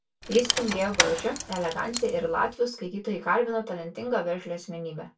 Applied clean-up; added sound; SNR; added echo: none; Rattle / Keys jangling; 3 dB; reverberation time 0.1 s.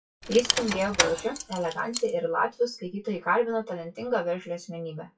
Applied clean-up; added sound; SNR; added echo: classical method WPE with log-MMSE.